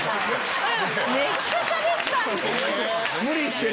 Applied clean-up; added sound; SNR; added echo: none; none; none; none.